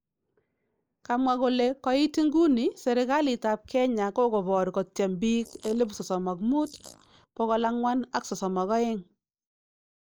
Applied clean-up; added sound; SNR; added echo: neural mask model Resemble Enhance denoiser.